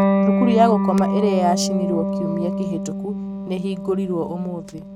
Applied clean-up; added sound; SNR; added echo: neural mask model RNNoise.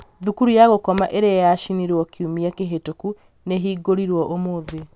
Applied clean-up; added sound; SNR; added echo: none; none; none; none.